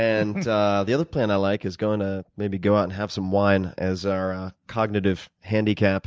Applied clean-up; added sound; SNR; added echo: none; none; none; none.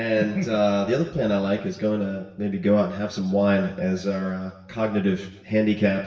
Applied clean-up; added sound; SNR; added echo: none; none; none; reverberation time 0.9 s.